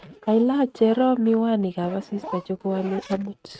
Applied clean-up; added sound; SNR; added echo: neural mask model RNNoise.